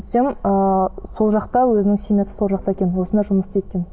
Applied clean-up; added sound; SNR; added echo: none; none; none; none.